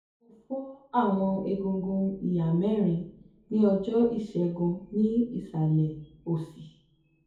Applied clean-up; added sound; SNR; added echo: none; none; none; reverberation time 0.6 s.